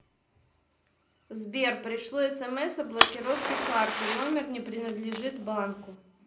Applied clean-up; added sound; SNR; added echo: none; Fire; -1 dB; reverberation time 0.4 s.